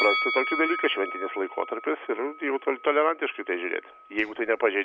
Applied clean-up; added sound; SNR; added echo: none; Bell; 7 dB; none.